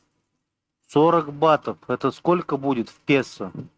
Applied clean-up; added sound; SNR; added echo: neural mask model RNNoise.